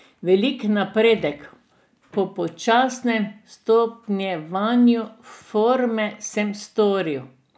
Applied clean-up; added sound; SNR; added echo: none; none; none; none.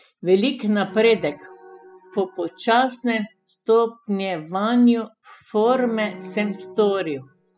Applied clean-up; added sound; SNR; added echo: classical method spectral subtraction.